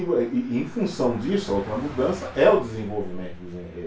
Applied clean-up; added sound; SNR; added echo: none; Car passing by; 19 dB; reverberation time 0.2 s.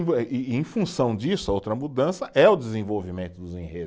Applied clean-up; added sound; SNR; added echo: none; none; none; none.